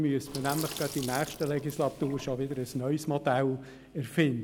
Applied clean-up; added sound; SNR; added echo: none; Sink (filling or washing); 12 dB; none.